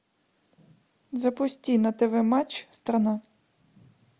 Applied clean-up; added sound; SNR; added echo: none; none; none; none.